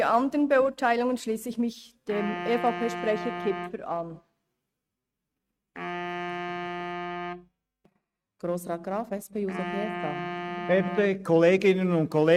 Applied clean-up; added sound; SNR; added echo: neural mask model RNNoise.